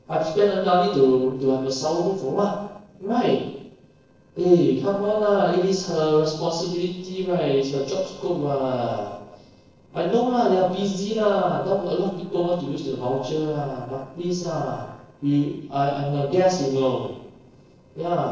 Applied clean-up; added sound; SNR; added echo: neural separator model SepFormer DNS4.